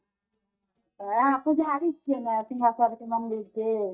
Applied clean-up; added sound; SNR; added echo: neural mask model DeepFilterNet 3.